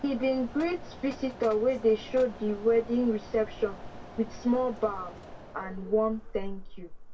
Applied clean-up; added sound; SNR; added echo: none; Mechanisms; 13 dB; reverberation time 0.1 s.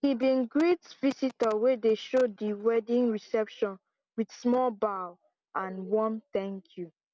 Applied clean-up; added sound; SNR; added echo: none; none; none; none.